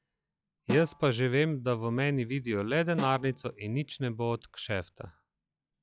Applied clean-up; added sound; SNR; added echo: classical method log-MMSE.